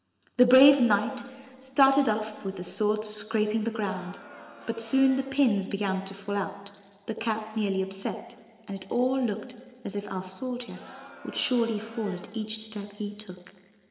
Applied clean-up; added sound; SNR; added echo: none; Crowd; 20 dB; reverberation time 3.0 s.